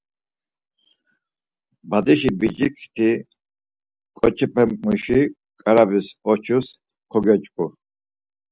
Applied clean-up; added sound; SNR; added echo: none; none; none; none.